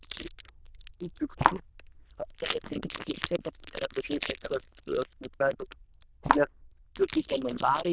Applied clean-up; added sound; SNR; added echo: neural diffusion model UNIVERSE++.